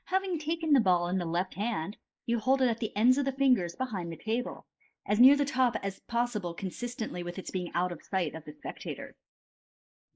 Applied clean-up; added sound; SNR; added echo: neural mask model Resemble Enhance denoiser.